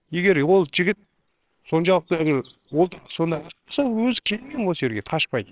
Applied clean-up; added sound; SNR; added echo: neural separator model SepFormer WHAMR!.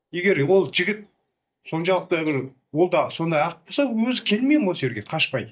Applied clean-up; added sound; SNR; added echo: neural mask model DeepFilterNet 3.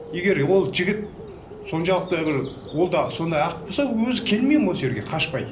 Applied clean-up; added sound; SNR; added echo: none; Bird; 15 dB; reverberation time 0.5 s.